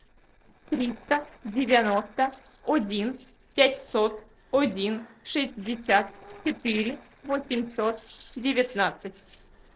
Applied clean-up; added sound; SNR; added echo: neural separator model SepFormer DNS4.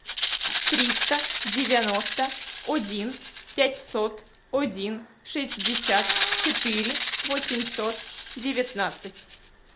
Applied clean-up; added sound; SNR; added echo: none; Rattle (instrument); 2 dB; none.